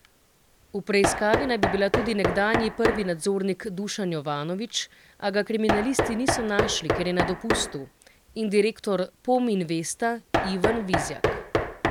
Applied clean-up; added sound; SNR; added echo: none; Knock; 3 dB; none.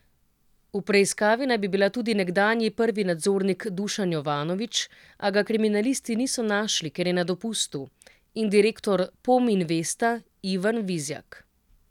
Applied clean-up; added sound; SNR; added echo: none; none; none; none.